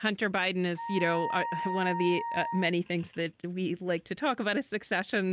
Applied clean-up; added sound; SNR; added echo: none; Wind instrument, woodwind instrument; 7 dB; none.